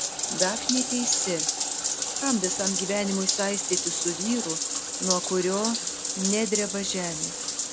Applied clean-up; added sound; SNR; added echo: none; Bathtub (filling or washing); -1 dB; none.